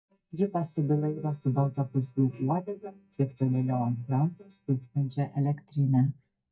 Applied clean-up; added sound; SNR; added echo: neural mask model DeepFilterNet 3.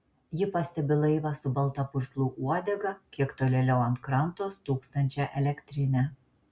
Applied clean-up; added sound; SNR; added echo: none; none; none; none.